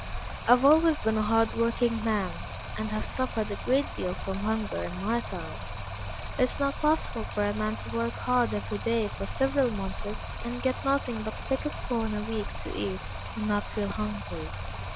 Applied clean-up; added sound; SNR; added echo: none; Stream; 6 dB; none.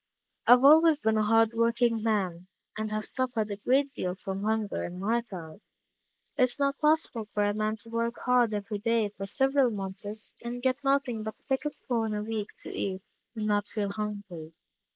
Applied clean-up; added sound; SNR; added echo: neural mask model Resemble Enhance denoiser.